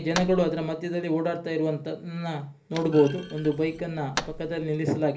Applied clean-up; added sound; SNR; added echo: none; Thump, thud; 14 dB; reverberation time 0.3 s.